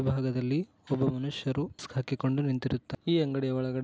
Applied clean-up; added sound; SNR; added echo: none; none; none; none.